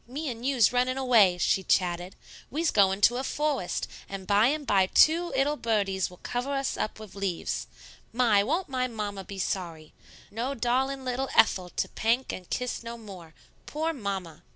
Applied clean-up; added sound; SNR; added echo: none; none; none; none.